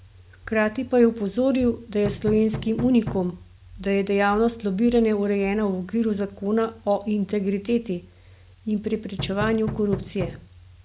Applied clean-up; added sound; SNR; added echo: none; Knock; 9 dB; none.